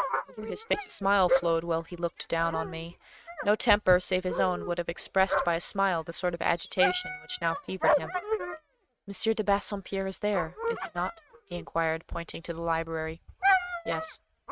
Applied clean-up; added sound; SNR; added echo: neural mask model RNNoise.